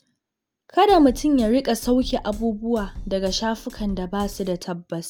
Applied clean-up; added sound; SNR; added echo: none; Drum kit; 14 dB; none.